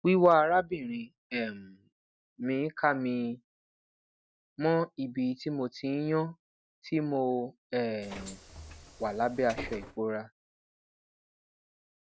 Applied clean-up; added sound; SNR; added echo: none; Bus; 13 dB; none.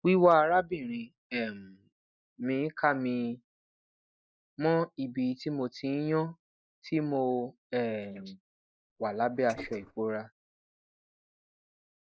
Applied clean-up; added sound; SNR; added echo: neural mask model Resemble Enhance denoiser.